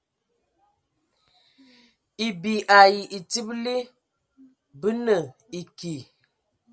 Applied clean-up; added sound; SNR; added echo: none; none; none; none.